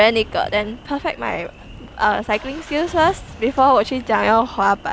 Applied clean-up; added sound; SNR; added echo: none; Engine starting / Car; 19 dB; none.